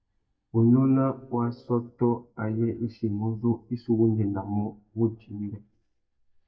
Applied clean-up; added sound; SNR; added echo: neural mask model DeepFilterNet 3.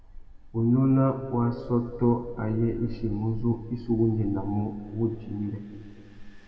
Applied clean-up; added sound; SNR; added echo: none; Engine; 14 dB; reverberation time 2.2 s.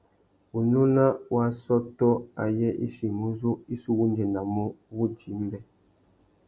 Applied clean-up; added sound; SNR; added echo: none; none; none; none.